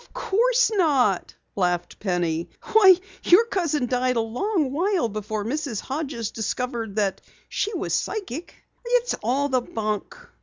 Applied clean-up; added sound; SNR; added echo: none; none; none; none.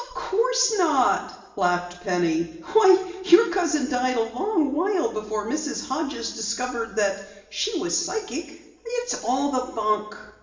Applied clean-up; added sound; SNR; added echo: none; none; none; reverberation time 1.0 s.